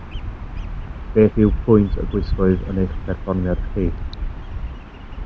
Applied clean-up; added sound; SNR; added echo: none; Bird vocalization, bird call, bird song; 5 dB; none.